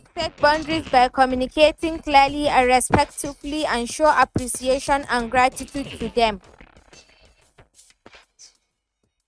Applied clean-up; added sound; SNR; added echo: neural mask model RNNoise.